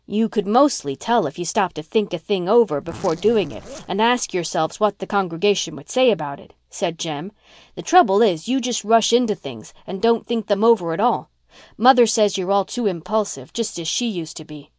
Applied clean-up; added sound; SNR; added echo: none; Zipper (clothing); 19 dB; none.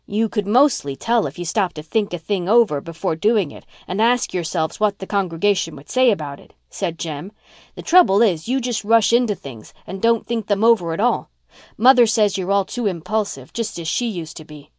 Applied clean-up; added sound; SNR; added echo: none; none; none; none.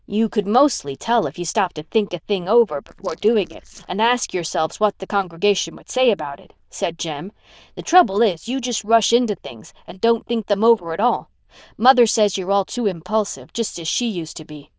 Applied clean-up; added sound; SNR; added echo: neural diffusion model UNIVERSE++.